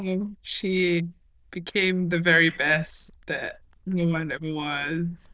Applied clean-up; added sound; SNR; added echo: neural diffusion model UNIVERSE++.